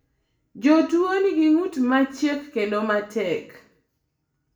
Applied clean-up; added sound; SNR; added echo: none; none; none; reverberation time 0.4 s.